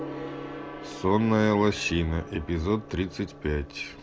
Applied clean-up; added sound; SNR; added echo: none; Gong; 13 dB; none.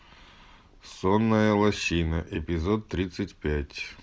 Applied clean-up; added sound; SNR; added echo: none; none; none; none.